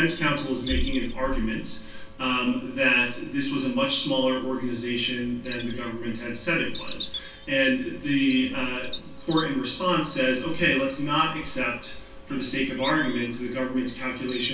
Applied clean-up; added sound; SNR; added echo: none; Bird vocalization, bird call, bird song; 17 dB; reverberation time 0.3 s.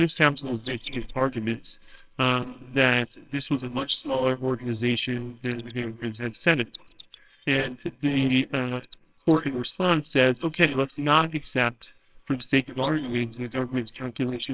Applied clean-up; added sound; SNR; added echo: neural separator model SepFormer WHAMR!.